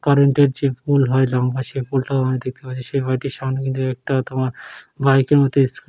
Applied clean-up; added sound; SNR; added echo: none; none; none; none.